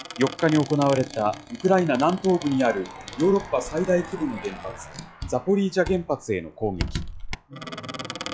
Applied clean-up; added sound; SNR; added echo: classical method log-MMSE.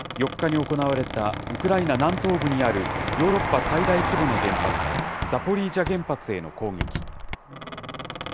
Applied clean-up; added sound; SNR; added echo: none; Train + Squeak; 3 dB; none.